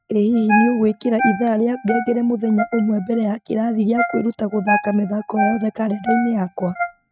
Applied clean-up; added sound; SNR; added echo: neural mask model RNNoise.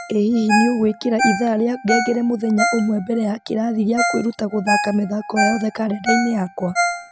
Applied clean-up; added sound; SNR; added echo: none; Ringtone; 4 dB; none.